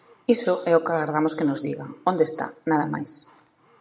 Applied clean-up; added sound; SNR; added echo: none; none; none; none.